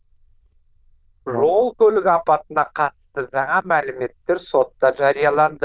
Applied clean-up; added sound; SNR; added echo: neural diffusion model UNIVERSE++.